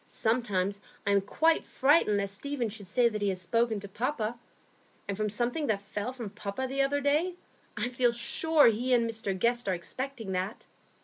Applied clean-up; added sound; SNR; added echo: none; none; none; none.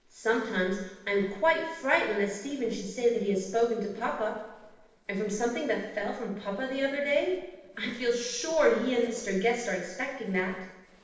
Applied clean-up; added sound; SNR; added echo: neural separator model SepFormer DNS4.